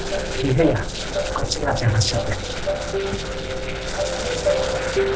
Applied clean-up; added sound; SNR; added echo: neural separator model SepFormer DNS4.